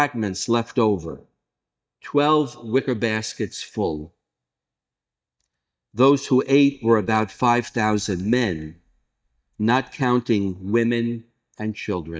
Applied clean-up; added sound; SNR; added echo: neural mask model DeepFilterNet 3.